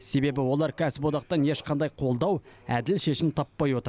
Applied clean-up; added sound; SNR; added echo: none; none; none; none.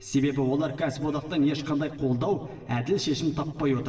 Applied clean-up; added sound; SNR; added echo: none; none; none; reverberation time 1.9 s.